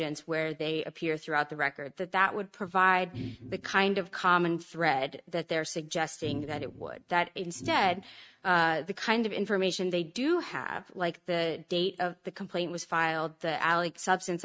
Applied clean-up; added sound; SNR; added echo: neural mask model RNNoise.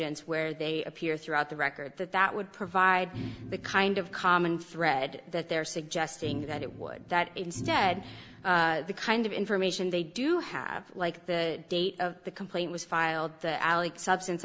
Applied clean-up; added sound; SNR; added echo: none; Organ; 12 dB; none.